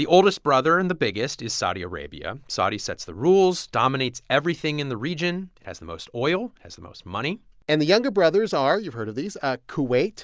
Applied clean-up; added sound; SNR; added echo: none; none; none; none.